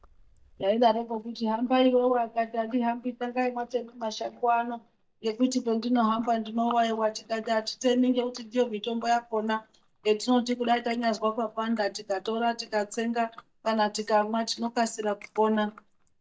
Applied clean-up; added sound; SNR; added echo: neural mask model DeepFilterNet 3.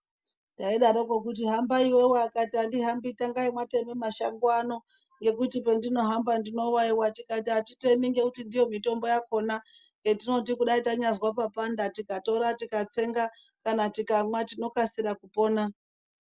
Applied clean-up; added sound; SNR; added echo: none; none; none; none.